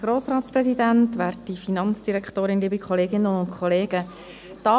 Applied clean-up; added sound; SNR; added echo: none; none; none; none.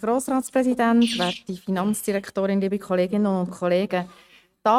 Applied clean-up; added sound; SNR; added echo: neural mask model RNNoise.